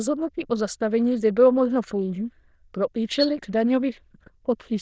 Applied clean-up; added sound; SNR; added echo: neural diffusion model UNIVERSE++.